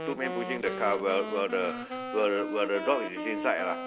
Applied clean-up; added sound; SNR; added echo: none; Wind instrument, woodwind instrument; 6 dB; none.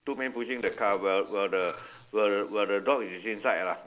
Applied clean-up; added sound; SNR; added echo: none; none; none; none.